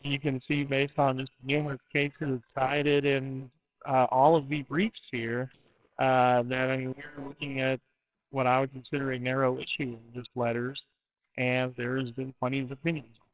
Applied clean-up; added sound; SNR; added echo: neural separator model SepFormer WHAMR!.